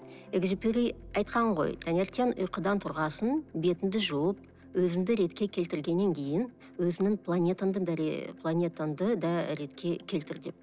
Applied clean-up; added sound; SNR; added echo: none; none; none; none.